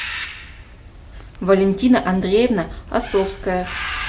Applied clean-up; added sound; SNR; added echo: none; Bird; 12 dB; none.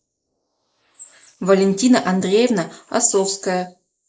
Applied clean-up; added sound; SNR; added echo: neural mask model Resemble Enhance denoiser.